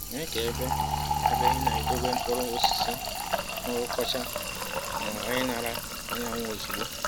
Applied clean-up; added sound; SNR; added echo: none; Fill (with liquid) + Bowed string instrument; -4 dB; none.